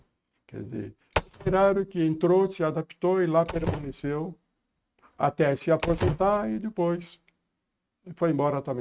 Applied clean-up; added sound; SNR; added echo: neural mask model RNNoise.